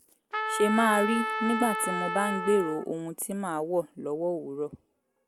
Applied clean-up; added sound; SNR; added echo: none; Trumpet; 3 dB; none.